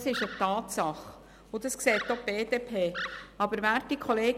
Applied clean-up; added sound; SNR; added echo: none; Animal; 10 dB; none.